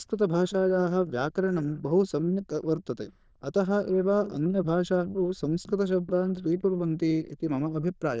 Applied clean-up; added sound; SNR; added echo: neural diffusion model UNIVERSE++.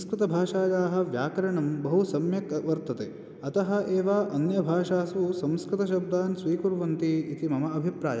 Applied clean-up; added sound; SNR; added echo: none; none; none; none.